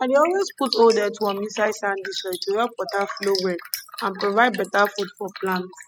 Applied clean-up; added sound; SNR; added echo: classical method spectral subtraction.